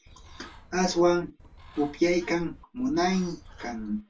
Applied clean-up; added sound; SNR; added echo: none; Bird; 20 dB; reverberation time 0.1 s.